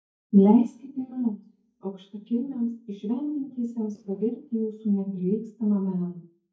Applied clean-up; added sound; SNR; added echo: neural mask model DeepFilterNet 3.